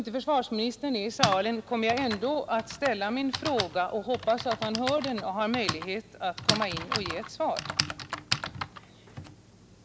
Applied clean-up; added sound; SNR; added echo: none; Typing; 5 dB; none.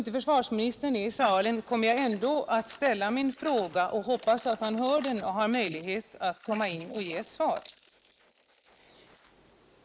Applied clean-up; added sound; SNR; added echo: neural mask model Resemble Enhance denoiser.